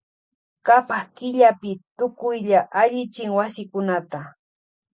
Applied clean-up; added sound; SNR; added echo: none; none; none; none.